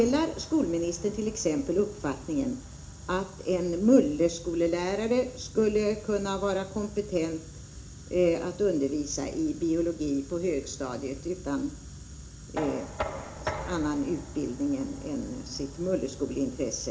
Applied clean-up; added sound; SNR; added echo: none; Knock; 17 dB; reverberation time 0.4 s.